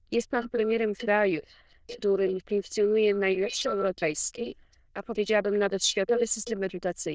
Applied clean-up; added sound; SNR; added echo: neural diffusion model UNIVERSE++.